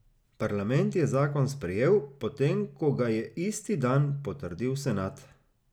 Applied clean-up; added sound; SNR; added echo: none; none; none; none.